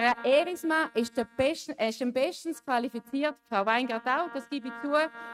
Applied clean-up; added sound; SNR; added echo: neural mask model RNNoise.